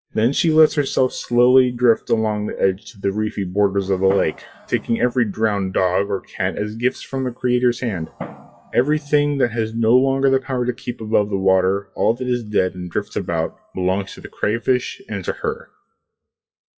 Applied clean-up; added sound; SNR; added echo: classical method WPE with log-MMSE.